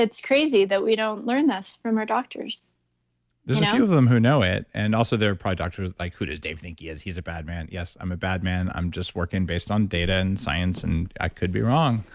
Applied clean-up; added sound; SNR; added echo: none; none; none; none.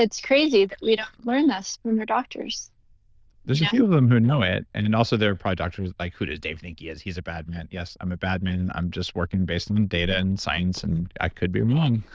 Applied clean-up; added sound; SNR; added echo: neural diffusion model UNIVERSE++.